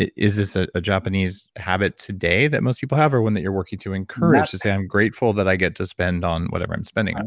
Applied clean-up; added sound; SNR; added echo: none; none; none; none.